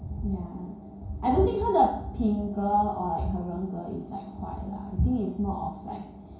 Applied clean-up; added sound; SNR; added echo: none; none; none; reverberation time 0.6 s.